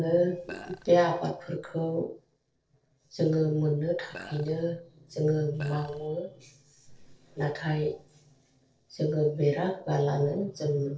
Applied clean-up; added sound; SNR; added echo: neural separator model SepFormer DNS4.